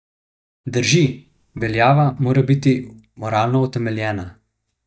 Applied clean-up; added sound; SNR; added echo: neural mask model DeepFilterNet 3.